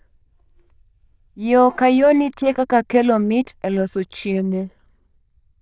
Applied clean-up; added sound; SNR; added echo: neural diffusion model UNIVERSE++.